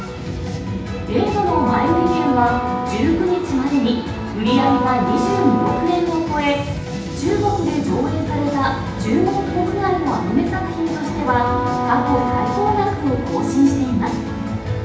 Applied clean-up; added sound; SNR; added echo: none; Wind instrument, woodwind instrument; 5 dB; reverberation time 0.9 s.